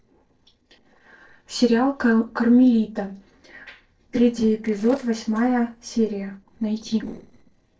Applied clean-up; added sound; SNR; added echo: neural separator model SepFormer DNS4.